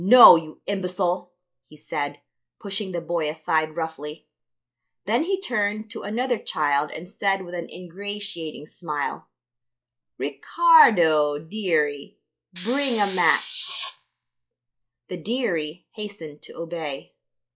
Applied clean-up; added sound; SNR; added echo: classical method log-MMSE.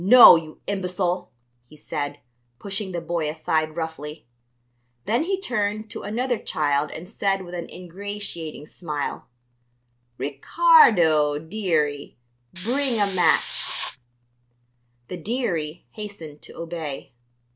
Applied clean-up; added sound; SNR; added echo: none; Hiss; 3 dB; none.